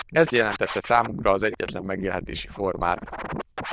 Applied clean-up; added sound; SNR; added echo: neural diffusion model UNIVERSE++.